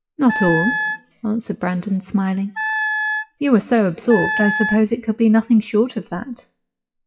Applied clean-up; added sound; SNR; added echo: classical method WPE with log-MMSE.